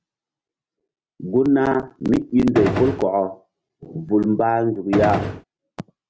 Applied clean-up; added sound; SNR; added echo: none; Gunshot, gunfire; 2 dB; none.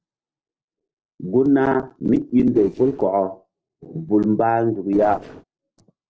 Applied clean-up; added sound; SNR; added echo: neural separator model SepFormer DNS4.